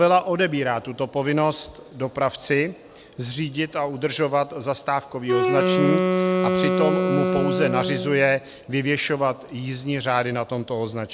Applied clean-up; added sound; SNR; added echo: none; Wind instrument, woodwind instrument; -1 dB; none.